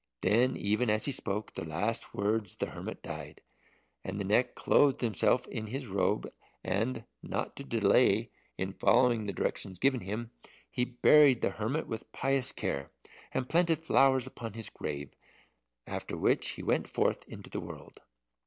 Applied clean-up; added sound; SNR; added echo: none; none; none; none.